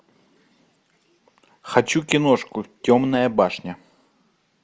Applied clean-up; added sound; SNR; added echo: none; none; none; none.